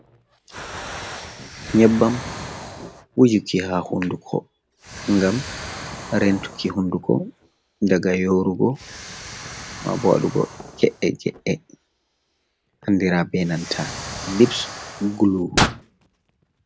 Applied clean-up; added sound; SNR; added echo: none; Explosion; 11 dB; none.